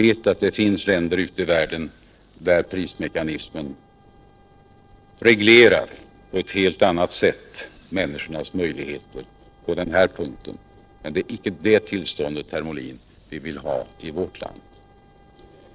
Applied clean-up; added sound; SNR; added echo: neural separator model SepFormer DNS4.